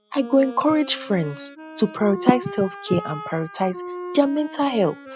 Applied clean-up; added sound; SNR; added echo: classical method spectral subtraction.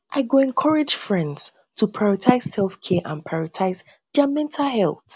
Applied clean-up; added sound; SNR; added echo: none; none; none; none.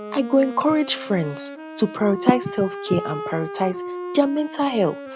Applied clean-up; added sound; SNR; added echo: none; Wind instrument, woodwind instrument; 10 dB; none.